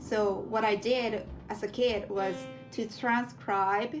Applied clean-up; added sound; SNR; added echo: none; Bowed string instrument; 16 dB; none.